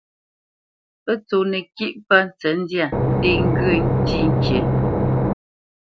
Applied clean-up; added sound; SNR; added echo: none; Engine / Boat, Water vehicle; -5 dB; none.